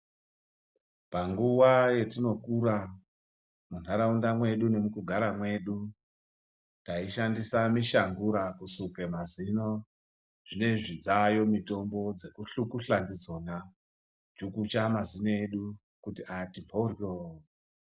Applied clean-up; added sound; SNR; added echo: none; none; none; none.